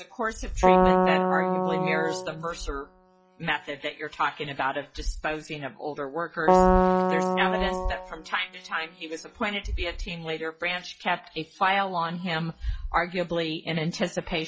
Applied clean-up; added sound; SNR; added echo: classical method log-MMSE.